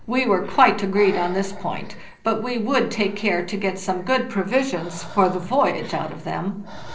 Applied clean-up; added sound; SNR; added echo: neural separator model SepFormer DNS4.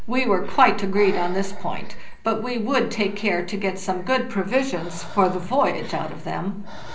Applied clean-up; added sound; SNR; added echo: none; Breathing; 5 dB; reverberation time 0.5 s.